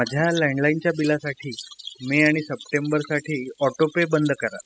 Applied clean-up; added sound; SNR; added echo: classical method spectral subtraction.